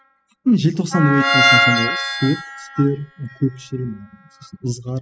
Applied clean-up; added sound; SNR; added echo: classical method spectral subtraction.